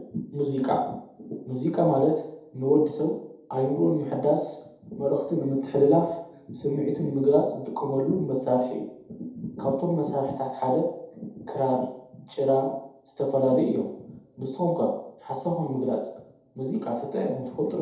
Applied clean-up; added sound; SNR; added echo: none; none; none; reverberation time 0.8 s.